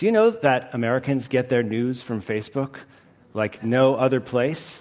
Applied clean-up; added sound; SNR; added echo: none; none; none; none.